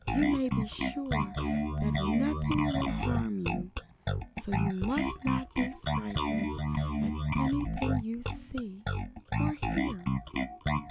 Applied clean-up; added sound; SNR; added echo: none; Bass guitar; -3 dB; none.